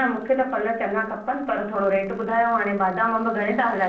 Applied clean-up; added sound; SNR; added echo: neural separator model SepFormer DNS4.